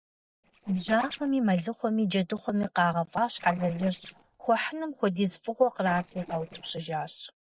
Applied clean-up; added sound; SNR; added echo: neural separator model SepFormer DNS4.